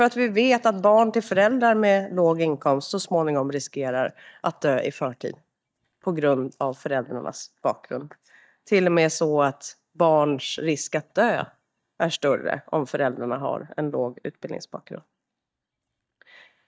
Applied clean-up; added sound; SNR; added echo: neural mask model DeepFilterNet 3.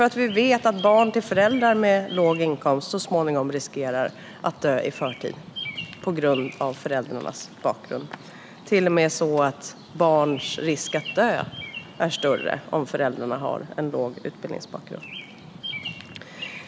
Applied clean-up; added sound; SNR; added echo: none; Bird vocalization, bird call, bird song; 16 dB; none.